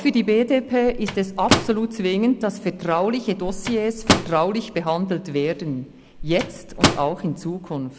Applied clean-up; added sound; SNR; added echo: none; Microwave oven; 5 dB; none.